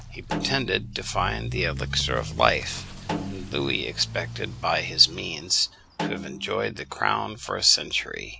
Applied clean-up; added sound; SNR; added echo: none; Accelerating, revving, vroom / Motor vehicle (road) + Snare drum; 8 dB; none.